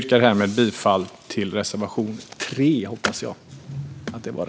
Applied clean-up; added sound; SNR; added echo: none; none; none; none.